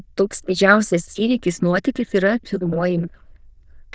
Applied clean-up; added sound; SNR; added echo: neural diffusion model UNIVERSE++.